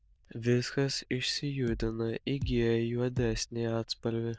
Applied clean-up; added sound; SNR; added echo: neural diffusion model UNIVERSE++.